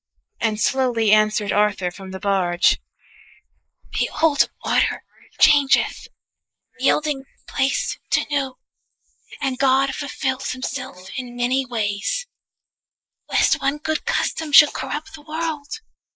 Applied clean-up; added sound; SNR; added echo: neural mask model Resemble Enhance denoiser.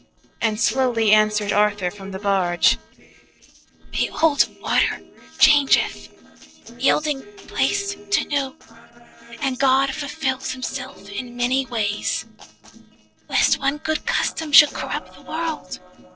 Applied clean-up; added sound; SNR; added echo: neural separator model SepFormer DNS4.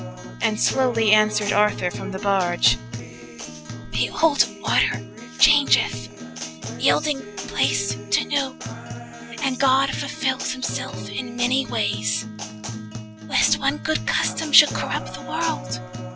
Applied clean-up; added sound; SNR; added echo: none; Acoustic guitar; 8 dB; none.